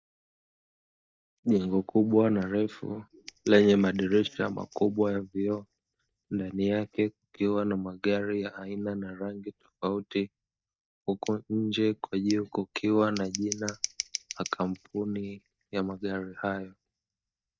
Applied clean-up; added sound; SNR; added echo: neural mask model DeepFilterNet 3.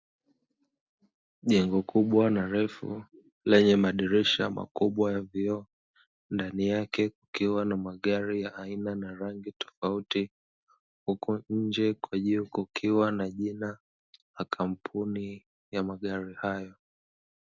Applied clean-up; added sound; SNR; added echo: none; none; none; none.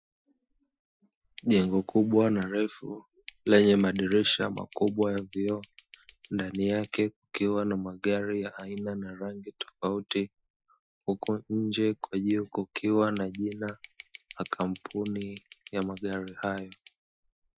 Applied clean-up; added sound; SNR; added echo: classical method Wiener filter.